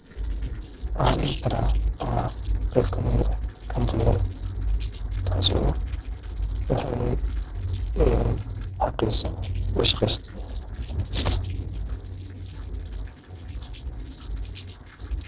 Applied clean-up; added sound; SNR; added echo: neural separator model SepFormer DNS4.